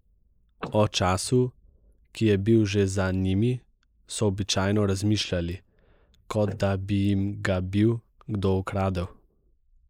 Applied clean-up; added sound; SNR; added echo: neural mask model Resemble Enhance denoiser.